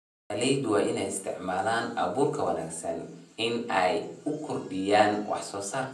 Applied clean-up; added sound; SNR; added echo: none; none; none; reverberation time 0.6 s.